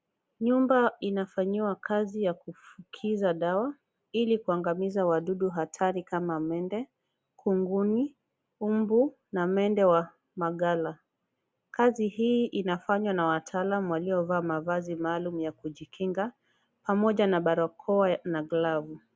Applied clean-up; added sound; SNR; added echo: none; none; none; none.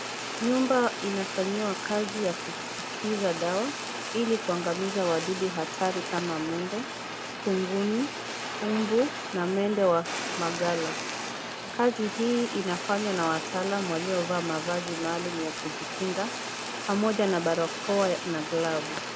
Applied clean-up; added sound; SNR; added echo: none; Fire; 6 dB; none.